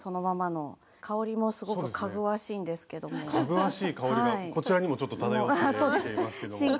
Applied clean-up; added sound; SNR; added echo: none; none; none; none.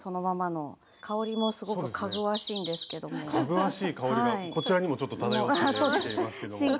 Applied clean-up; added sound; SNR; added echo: none; Bird vocalization, bird call, bird song; 13 dB; none.